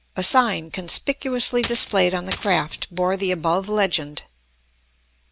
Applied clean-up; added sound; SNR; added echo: none; Coin (dropping); 10 dB; none.